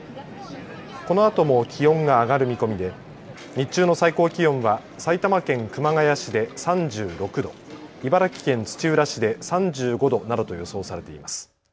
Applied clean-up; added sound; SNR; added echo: none; none; none; none.